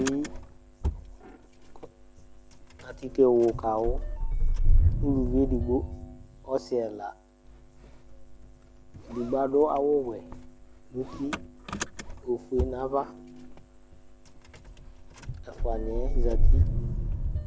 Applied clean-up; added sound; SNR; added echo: none; Engine starting / Motor vehicle (road); -3 dB; none.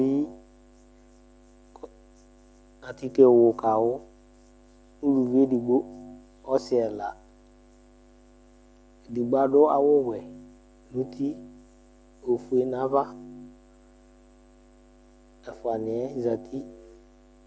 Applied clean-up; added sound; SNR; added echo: none; none; none; none.